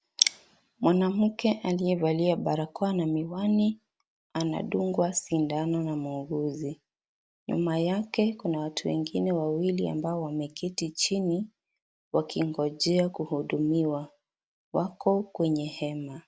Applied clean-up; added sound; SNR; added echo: none; none; none; none.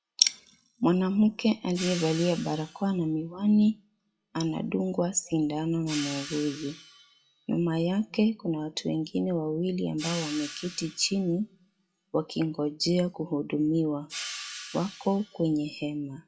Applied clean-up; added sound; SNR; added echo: classical method WPE with log-MMSE.